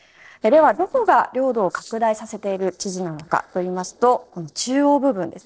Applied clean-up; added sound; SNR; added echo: neural separator model SepFormer DNS4.